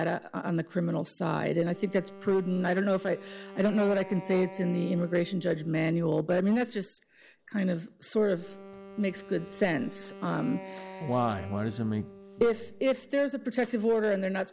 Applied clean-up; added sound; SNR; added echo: none; Wind instrument, woodwind instrument; 18 dB; none.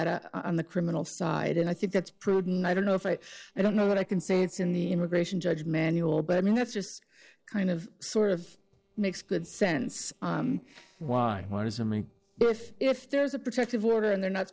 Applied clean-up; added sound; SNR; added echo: neural separator model SepFormer DNS4.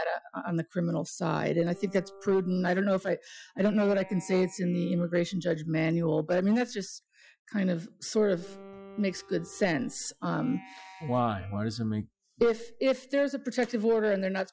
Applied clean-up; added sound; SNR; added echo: classical method Wiener filter.